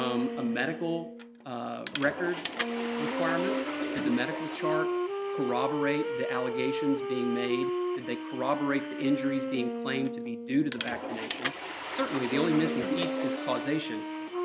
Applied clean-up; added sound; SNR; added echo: none; Wind instrument, woodwind instrument + Toilet flush / Water; 1 dB; none.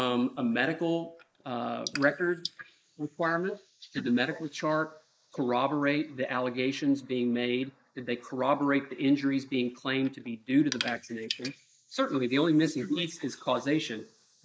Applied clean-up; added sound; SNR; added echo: neural mask model Resemble Enhance denoiser.